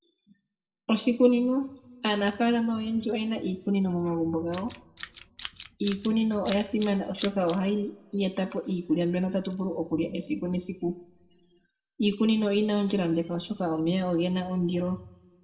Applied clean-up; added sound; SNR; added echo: none; Tools; 16 dB; reverberation time 0.9 s.